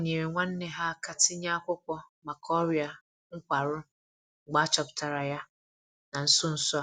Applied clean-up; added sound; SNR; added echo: none; none; none; none.